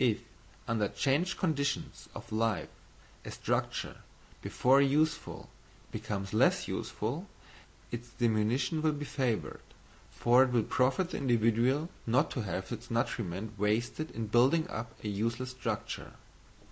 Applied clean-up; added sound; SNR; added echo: none; none; none; none.